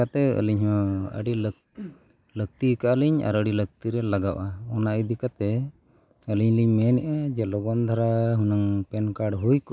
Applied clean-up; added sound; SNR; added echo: neural mask model Resemble Enhance denoiser.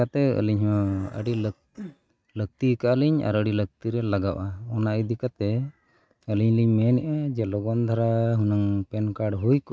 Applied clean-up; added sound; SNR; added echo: neural mask model RNNoise.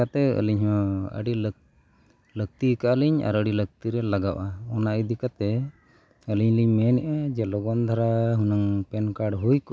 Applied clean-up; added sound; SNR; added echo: none; none; none; none.